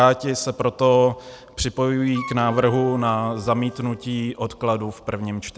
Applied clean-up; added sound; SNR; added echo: none; Wind instrument, woodwind instrument; 17 dB; none.